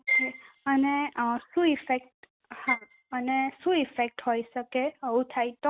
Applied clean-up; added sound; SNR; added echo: neural mask model RNNoise.